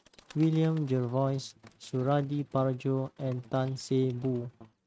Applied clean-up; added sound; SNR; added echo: neural mask model RNNoise.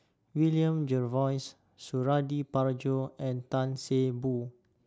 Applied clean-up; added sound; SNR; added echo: none; none; none; none.